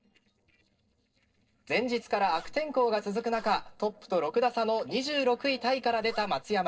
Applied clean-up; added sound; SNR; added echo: neural separator model SepFormer DNS4.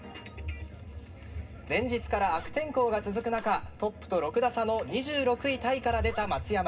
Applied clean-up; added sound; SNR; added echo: none; Zipper (clothing); 14 dB; reverberation time 0.2 s.